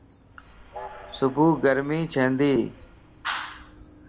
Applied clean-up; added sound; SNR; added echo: none; Train + Bird vocalization, bird call, bird song; 17 dB; none.